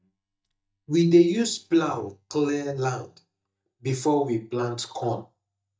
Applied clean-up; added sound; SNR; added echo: neural mask model DeepFilterNet 3.